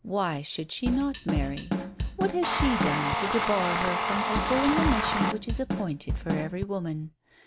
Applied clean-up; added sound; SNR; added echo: none; Drum kit + Tools; -2 dB; none.